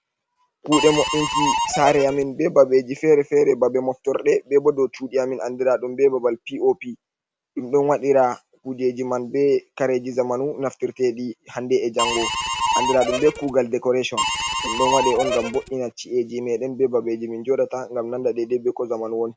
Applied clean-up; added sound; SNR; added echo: none; Harmonica; 2 dB; none.